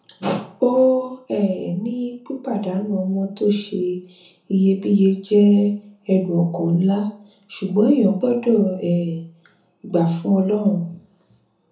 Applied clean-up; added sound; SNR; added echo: none; none; none; reverberation time 0.6 s.